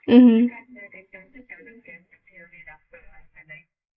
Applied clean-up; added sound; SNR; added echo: neural mask model Resemble Enhance denoiser.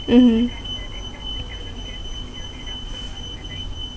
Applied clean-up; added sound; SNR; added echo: none; Alarm; 13 dB; none.